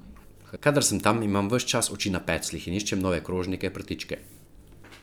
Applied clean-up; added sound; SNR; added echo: none; none; none; none.